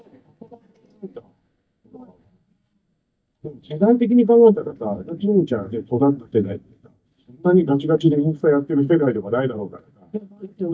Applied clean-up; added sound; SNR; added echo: neural mask model DeepFilterNet 3.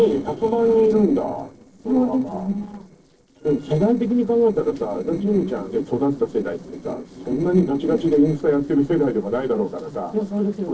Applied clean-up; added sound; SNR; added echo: neural separator model SepFormer DNS4.